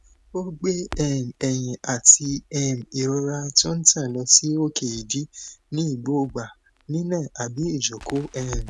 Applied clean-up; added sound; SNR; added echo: none; Crackle; 18 dB; none.